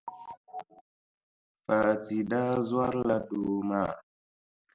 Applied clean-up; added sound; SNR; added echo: none; none; none; none.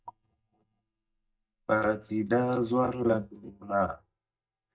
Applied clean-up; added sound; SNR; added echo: neural mask model DeepFilterNet 3.